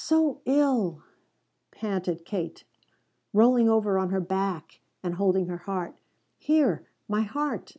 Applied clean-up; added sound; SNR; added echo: none; none; none; none.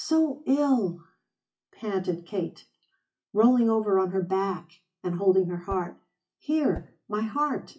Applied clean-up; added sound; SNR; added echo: classical method WPE with log-MMSE.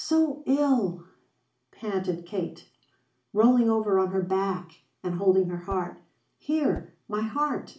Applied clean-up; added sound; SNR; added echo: none; Whoosh, swoosh, swish; 14 dB; reverberation time 0.4 s.